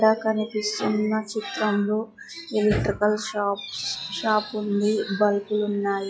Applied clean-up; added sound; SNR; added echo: classical method log-MMSE.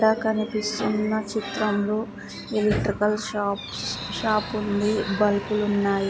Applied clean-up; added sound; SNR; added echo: none; Engine + Piano; 13 dB; none.